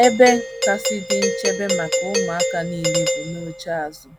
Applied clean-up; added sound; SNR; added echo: none; Doorbell; 2 dB; none.